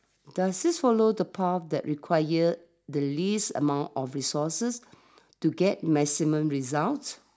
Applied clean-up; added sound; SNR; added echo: none; none; none; none.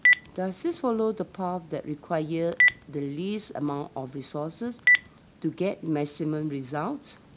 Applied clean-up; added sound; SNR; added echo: none; Telephone; -1 dB; none.